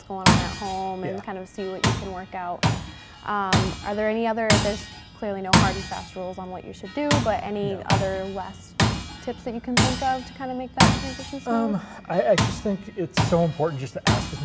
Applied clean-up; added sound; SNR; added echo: none; Tools; -2 dB; none.